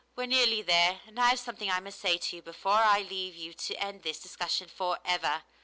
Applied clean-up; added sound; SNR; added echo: none; none; none; none.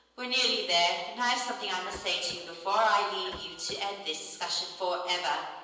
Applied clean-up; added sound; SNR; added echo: none; Printer; 18 dB; reverberation time 1.0 s.